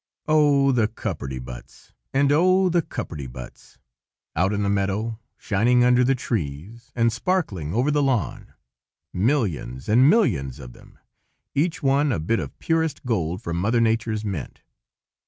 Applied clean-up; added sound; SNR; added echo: none; none; none; none.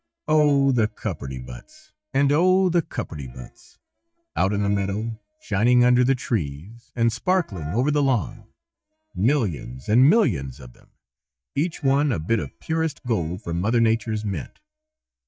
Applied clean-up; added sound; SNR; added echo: neural mask model DeepFilterNet 3.